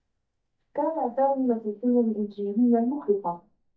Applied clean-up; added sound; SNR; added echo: neural mask model DeepFilterNet 3.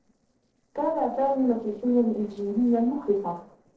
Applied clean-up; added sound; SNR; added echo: neural separator model SepFormer DNS4.